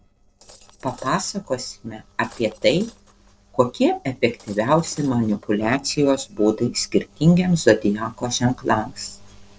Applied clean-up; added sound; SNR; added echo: neural separator model SepFormer DNS4.